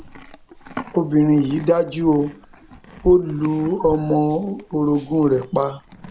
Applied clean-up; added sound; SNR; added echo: none; Livestock, farm animals, working animals; 18 dB; none.